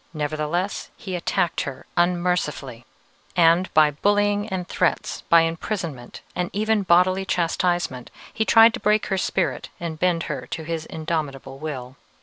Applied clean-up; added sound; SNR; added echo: none; none; none; none.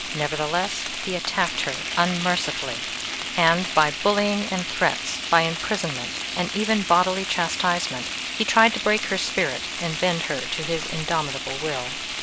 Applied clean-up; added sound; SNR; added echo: none; Frying (food); 5 dB; none.